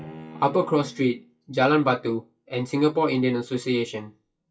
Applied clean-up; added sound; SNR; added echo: classical method WPE with log-MMSE.